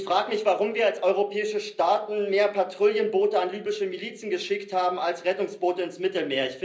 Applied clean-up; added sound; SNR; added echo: none; none; none; reverberation time 0.5 s.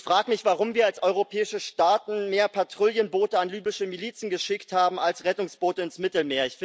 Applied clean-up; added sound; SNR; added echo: none; none; none; none.